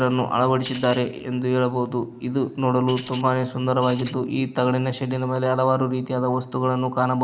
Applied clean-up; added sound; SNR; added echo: neural mask model Resemble Enhance denoiser.